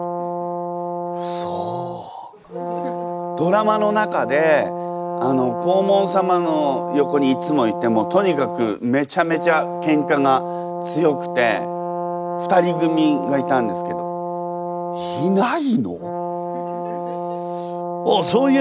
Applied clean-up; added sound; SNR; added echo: none; Brass instrument; 5 dB; none.